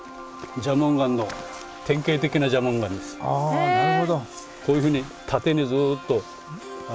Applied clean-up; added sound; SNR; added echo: none; none; none; none.